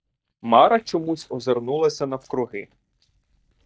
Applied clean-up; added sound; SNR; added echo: neural mask model DeepFilterNet 3.